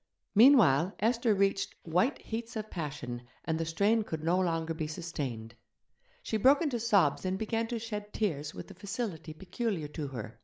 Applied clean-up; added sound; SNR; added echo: none; none; none; none.